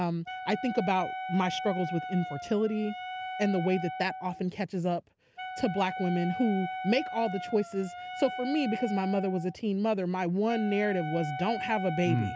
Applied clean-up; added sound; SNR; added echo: none; Wind instrument, woodwind instrument; 8 dB; none.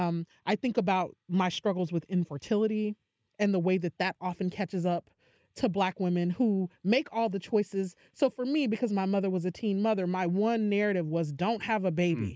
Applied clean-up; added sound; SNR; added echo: neural mask model Resemble Enhance denoiser.